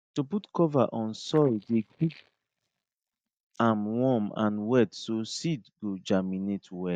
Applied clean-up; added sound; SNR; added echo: neural mask model DeepFilterNet 3.